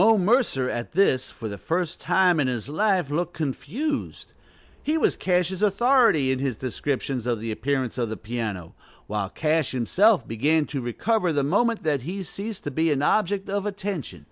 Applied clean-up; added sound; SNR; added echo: none; none; none; none.